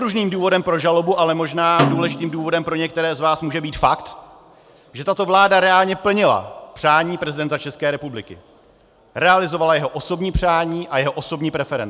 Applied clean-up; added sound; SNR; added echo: none; Snare drum; 7 dB; none.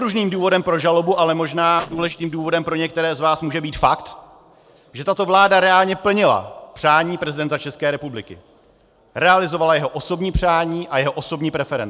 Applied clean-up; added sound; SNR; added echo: neural separator model SepFormer DNS4.